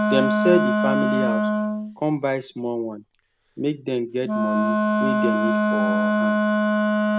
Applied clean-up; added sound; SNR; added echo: none; Wind instrument, woodwind instrument; -4 dB; none.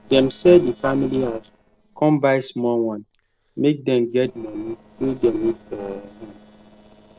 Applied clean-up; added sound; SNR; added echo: neural separator model SepFormer DNS4.